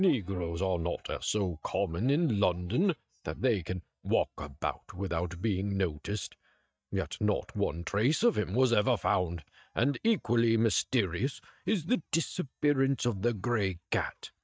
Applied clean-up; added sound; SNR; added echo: neural mask model DeepFilterNet 3.